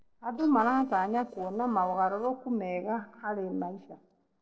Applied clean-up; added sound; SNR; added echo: neural separator model SepFormer DNS4.